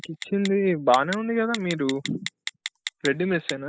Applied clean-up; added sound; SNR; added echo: classical method spectral subtraction.